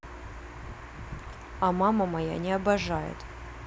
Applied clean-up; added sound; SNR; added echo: none; none; none; none.